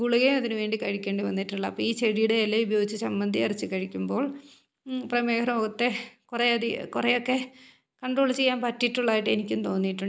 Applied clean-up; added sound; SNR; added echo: none; none; none; none.